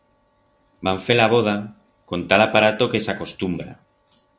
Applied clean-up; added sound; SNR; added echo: none; none; none; none.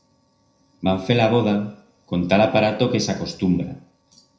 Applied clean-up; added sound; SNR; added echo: none; none; none; reverberation time 0.5 s.